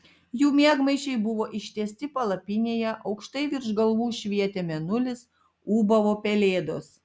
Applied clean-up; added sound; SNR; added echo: none; none; none; none.